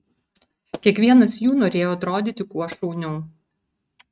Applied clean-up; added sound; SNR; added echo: neural mask model RNNoise.